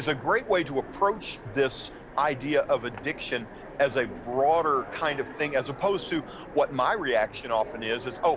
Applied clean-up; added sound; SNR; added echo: none; Train; 14 dB; none.